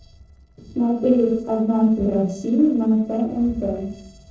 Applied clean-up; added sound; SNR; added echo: neural separator model SepFormer DNS4.